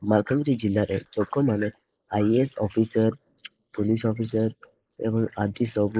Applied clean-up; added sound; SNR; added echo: neural mask model Resemble Enhance denoiser.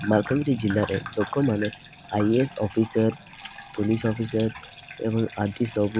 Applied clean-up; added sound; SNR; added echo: none; Bathtub (filling or washing) / Gurgling; 16 dB; none.